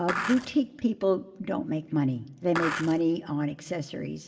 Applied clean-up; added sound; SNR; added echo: none; Skateboard; 5 dB; reverberation time 1.1 s.